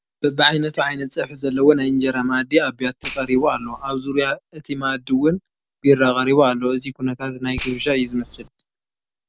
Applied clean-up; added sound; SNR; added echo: neural separator model SepFormer DNS4.